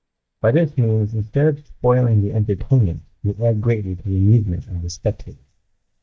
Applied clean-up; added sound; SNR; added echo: neural mask model DeepFilterNet 3.